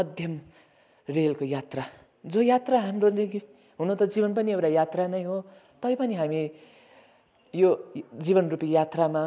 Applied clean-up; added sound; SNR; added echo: none; none; none; none.